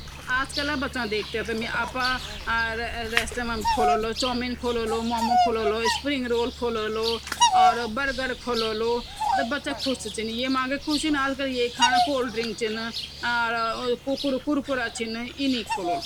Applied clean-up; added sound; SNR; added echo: none; Bird vocalization, bird call, bird song; 2 dB; none.